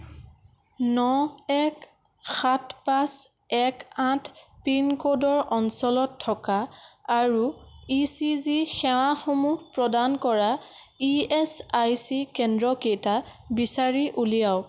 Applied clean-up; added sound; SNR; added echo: none; none; none; none.